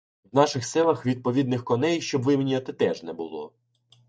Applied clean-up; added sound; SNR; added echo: neural mask model DeepFilterNet 3.